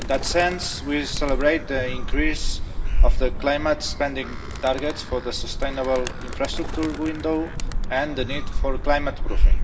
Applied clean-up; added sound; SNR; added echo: none; Animal; -3 dB; reverberation time 1.5 s.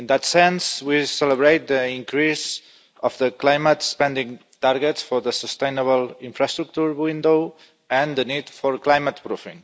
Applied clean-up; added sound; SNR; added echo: none; none; none; none.